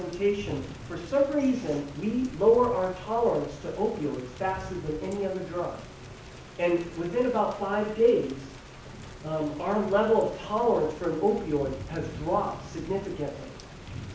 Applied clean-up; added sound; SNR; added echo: none; Thunder / Rain; 16 dB; none.